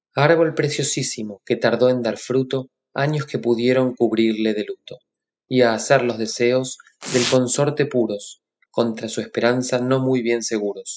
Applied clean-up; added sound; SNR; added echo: classical method spectral subtraction.